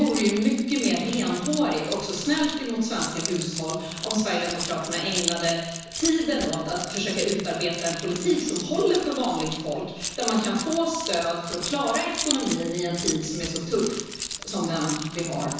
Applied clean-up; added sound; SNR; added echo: none; Keys jangling; 8 dB; reverberation time 1.1 s.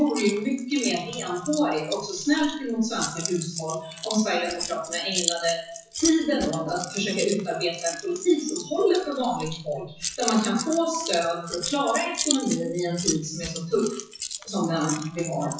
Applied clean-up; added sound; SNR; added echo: classical method WPE with log-MMSE.